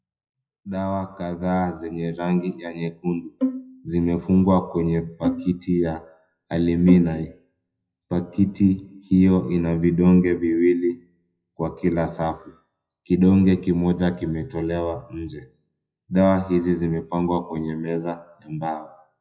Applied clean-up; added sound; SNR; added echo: classical method WPE with log-MMSE.